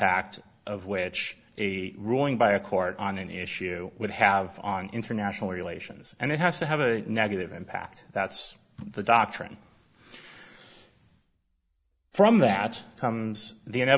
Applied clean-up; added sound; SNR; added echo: none; none; none; none.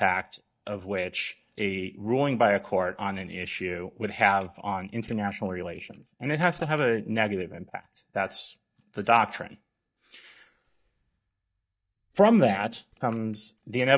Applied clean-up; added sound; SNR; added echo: neural mask model DeepFilterNet 3.